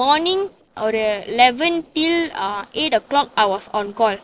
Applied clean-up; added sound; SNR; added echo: neural separator model SepFormer DNS4.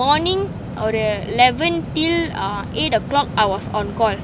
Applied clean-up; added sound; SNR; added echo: none; Mechanisms; 14 dB; none.